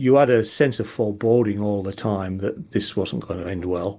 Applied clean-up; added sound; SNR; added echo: neural mask model Resemble Enhance denoiser.